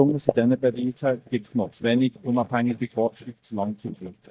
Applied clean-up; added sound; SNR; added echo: neural mask model DeepFilterNet 3.